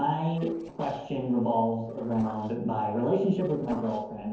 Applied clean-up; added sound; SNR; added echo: neural separator model SepFormer DNS4.